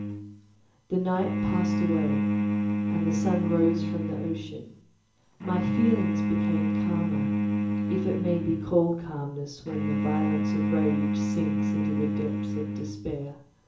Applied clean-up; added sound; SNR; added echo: none; Bowed string instrument; -3 dB; reverberation time 0.7 s.